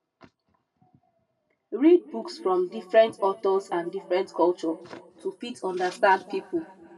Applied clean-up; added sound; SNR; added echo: none; none; none; reverberation time 1.7 s.